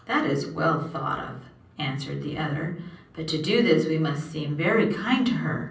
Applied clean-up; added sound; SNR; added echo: none; none; none; reverberation time 0.6 s.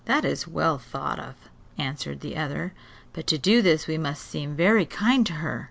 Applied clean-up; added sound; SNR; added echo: none; none; none; none.